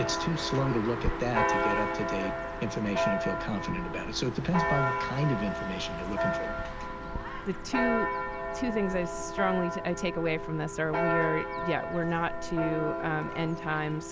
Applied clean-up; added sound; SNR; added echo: none; Church bell; 0 dB; none.